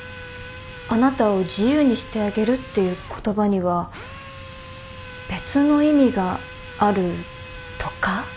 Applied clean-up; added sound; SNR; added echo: none; Drill; 12 dB; none.